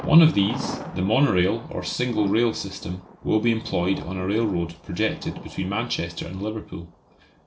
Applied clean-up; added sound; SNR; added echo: none; Thunder; 15 dB; none.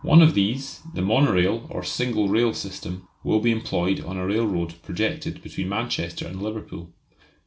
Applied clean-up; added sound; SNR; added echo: none; none; none; none.